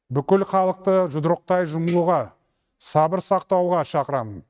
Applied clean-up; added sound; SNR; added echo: neural mask model RNNoise.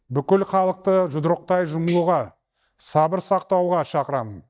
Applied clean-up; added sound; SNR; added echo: neural mask model DeepFilterNet 3.